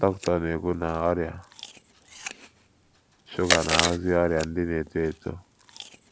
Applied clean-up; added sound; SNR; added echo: none; Chewing, mastication; 6 dB; none.